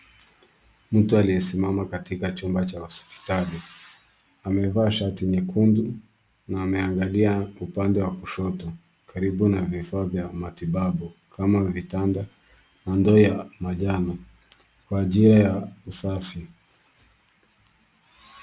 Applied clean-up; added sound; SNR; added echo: none; none; none; none.